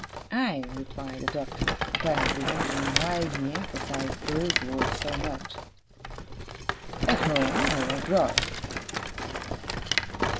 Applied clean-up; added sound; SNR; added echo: none; Rattle + Bicycle; -1 dB; none.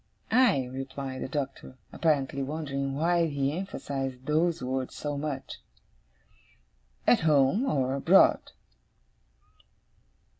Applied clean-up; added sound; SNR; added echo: none; none; none; none.